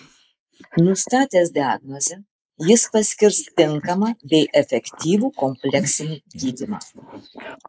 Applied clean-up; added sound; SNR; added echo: neural mask model Resemble Enhance denoiser.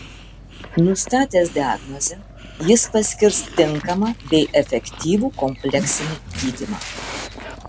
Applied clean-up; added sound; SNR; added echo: none; Dog; 13 dB; none.